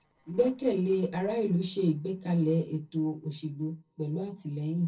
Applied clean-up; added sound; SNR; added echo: neural separator model SepFormer DNS4.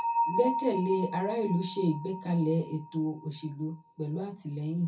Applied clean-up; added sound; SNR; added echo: none; Bell; 6 dB; reverberation time 0.3 s.